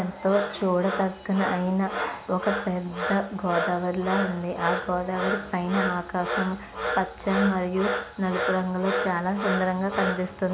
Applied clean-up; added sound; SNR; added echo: none; Frog; 5 dB; none.